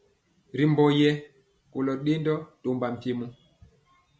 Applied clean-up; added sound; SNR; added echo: none; none; none; none.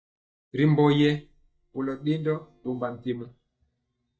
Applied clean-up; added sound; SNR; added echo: neural mask model DeepFilterNet 3.